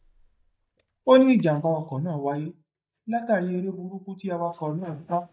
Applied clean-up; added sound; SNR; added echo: neural mask model DeepFilterNet 3.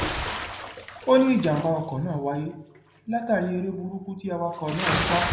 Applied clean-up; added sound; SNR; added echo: none; Bathtub (filling or washing) / Splash, splatter; 6 dB; reverberation time 0.3 s.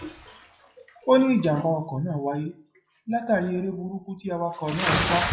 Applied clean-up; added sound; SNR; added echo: classical method WPE with log-MMSE.